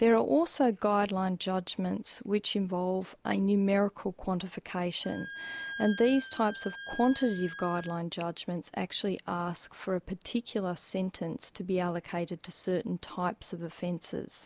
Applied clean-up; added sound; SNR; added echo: none; Wind instrument, woodwind instrument; 12 dB; none.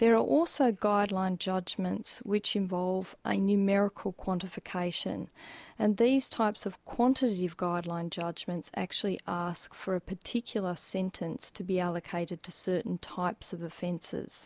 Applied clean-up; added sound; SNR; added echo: none; none; none; none.